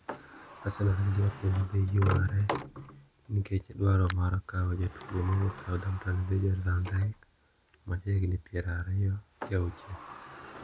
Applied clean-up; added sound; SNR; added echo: none; Sliding door; 13 dB; none.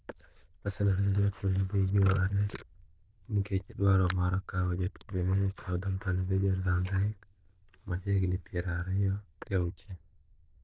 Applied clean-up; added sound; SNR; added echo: neural diffusion model UNIVERSE++.